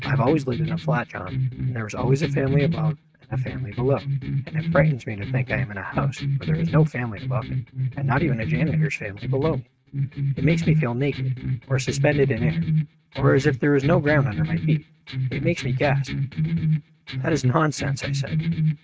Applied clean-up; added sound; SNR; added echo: neural mask model RNNoise.